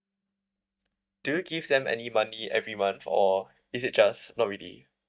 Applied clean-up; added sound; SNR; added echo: neural mask model DeepFilterNet 3.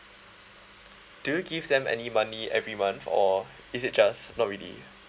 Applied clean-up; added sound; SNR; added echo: none; none; none; none.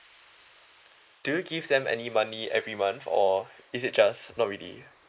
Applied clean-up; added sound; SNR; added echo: neural mask model Resemble Enhance denoiser.